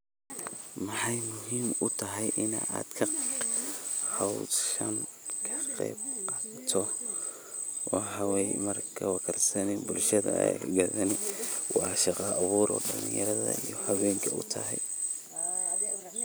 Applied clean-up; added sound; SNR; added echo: none; none; none; none.